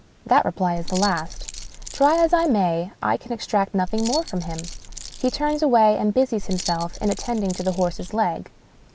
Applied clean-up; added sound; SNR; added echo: none; Keys jangling; 9 dB; none.